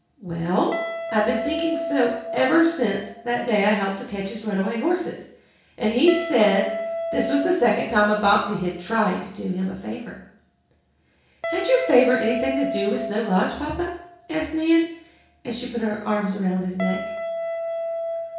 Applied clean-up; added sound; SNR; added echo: none; Guitar; 8 dB; reverberation time 0.6 s.